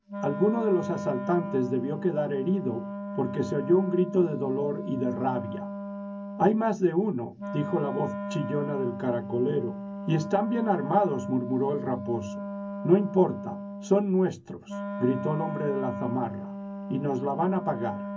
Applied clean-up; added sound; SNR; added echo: none; Wind instrument, woodwind instrument; 8 dB; reverberation time 0.3 s.